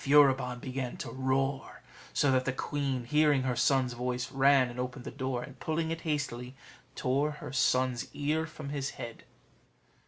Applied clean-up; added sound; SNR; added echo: none; none; none; none.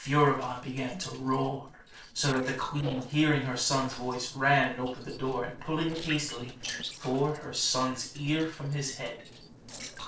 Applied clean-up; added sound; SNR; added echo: neural separator model SepFormer DNS4.